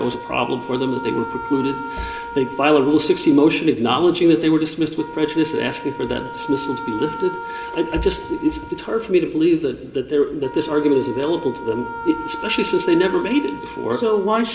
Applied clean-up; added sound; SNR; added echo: none; Wind instrument, woodwind instrument; 13 dB; reverberation time 2.3 s.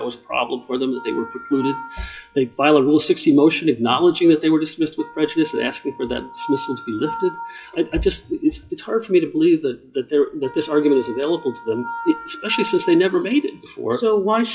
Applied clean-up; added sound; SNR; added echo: classical method WPE with log-MMSE.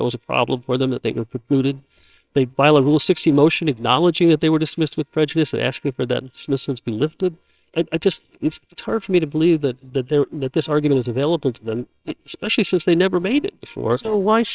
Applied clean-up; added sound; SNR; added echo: neural separator model SepFormer WHAMR!.